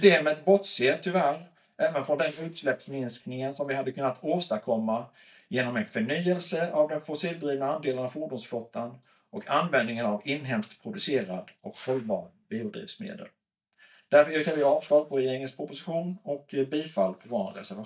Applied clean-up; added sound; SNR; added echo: neural mask model DeepFilterNet 3.